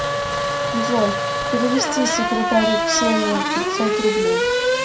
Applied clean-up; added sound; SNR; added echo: none; Race car, auto racing / Accelerating, revving, vroom; -3 dB; reverberation time 0.2 s.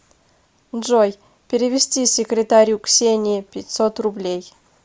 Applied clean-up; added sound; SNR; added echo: none; none; none; none.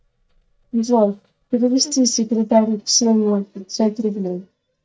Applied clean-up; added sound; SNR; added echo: neural mask model DeepFilterNet 3.